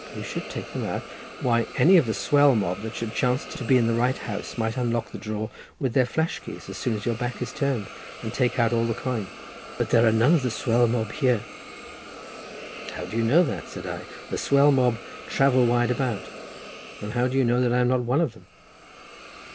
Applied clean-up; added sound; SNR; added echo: none; Hiss; 15 dB; none.